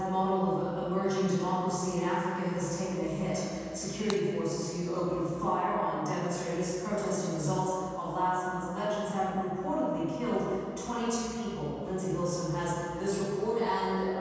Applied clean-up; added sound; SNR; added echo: none; Shatter; 16 dB; reverberation time 2.1 s.